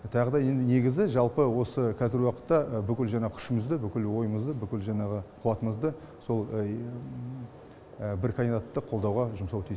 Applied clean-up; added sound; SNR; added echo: none; none; none; none.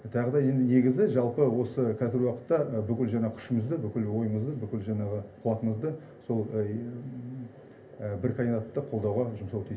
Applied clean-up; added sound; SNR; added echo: none; none; none; reverberation time 0.3 s.